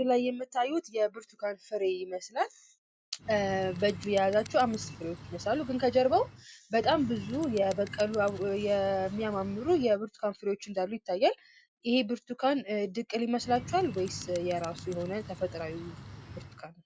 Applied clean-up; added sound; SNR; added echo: none; Bird; 14 dB; none.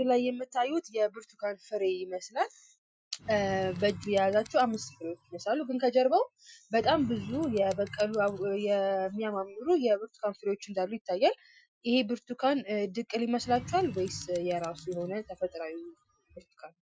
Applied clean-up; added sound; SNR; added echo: classical method Wiener filter.